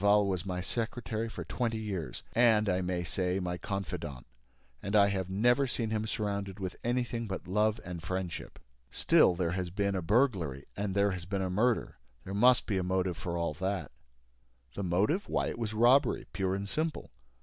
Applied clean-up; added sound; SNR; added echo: none; none; none; none.